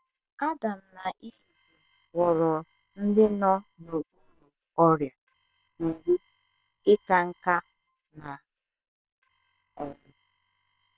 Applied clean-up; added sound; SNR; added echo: neural separator model SepFormer WHAM!.